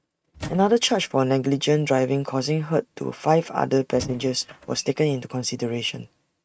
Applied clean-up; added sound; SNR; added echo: neural mask model RNNoise.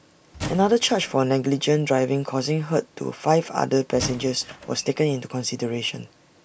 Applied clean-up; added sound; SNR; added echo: none; Squeak / Wood; 13 dB; none.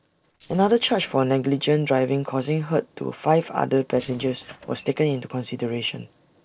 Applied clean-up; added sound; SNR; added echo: neural separator model SepFormer DNS4.